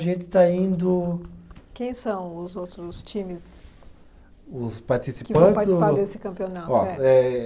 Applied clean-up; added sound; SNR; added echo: none; Thump, thud; 14 dB; none.